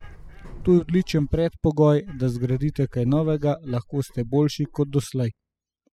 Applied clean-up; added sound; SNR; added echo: classical method spectral subtraction.